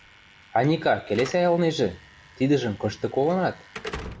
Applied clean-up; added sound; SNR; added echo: none; Slam / Alarm; 17 dB; none.